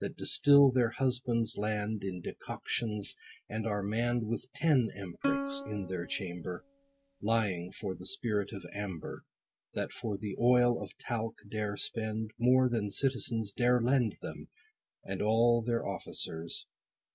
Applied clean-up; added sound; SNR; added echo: none; Plucked string instrument; 8 dB; none.